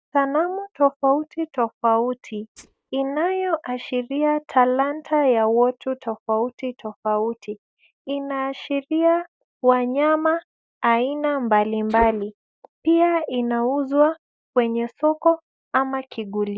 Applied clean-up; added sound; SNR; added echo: neural mask model DeepFilterNet 3.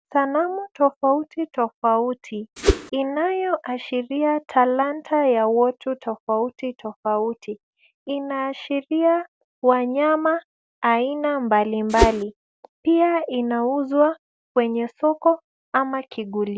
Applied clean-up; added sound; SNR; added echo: none; Whoosh, swoosh, swish; -2 dB; none.